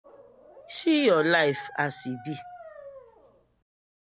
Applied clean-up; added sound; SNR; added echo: none; Dog; 16 dB; none.